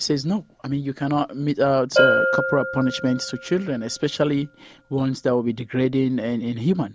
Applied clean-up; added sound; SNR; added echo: none; Bell; 5 dB; none.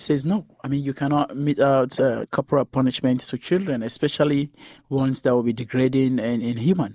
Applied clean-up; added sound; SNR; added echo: neural mask model Resemble Enhance denoiser.